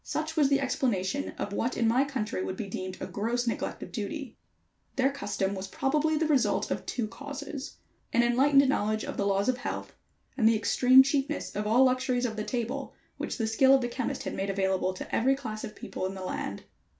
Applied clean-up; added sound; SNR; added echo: none; none; none; none.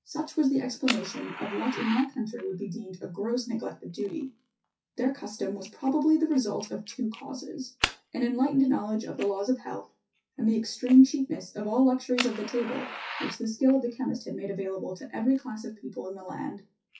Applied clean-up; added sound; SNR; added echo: classical method WPE with log-MMSE.